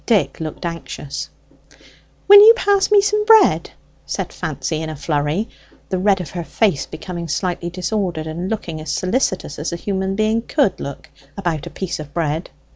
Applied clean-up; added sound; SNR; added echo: none; none; none; none.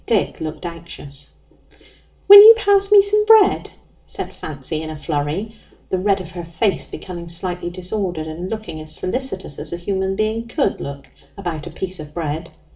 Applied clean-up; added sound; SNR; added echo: none; none; none; reverberation time 0.4 s.